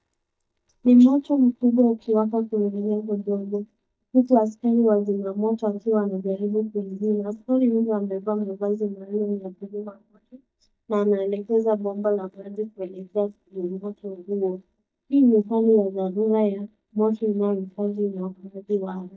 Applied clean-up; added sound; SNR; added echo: neural mask model DeepFilterNet 3.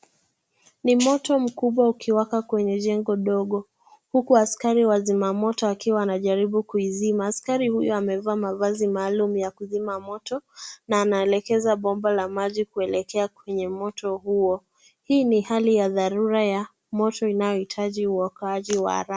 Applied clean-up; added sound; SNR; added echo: none; none; none; none.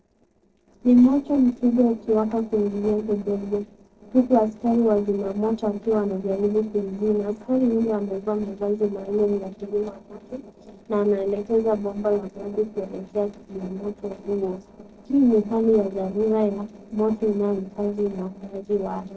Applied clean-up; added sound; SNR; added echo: neural separator model SepFormer DNS4.